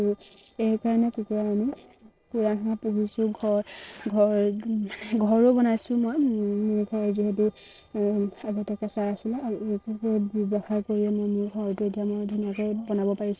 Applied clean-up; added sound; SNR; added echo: neural separator model SepFormer DNS4.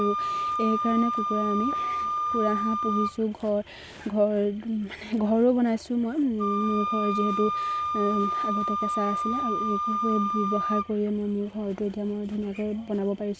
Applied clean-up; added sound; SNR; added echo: none; Wind instrument, woodwind instrument; 3 dB; none.